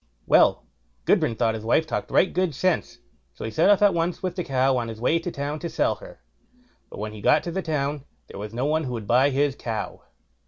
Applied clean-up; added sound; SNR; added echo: none; none; none; none.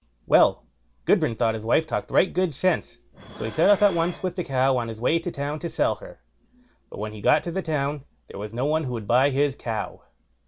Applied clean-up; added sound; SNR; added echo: none; Dishes, pots, and pans; 19 dB; none.